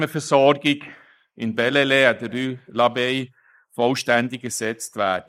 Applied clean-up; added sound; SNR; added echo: neural mask model Resemble Enhance denoiser.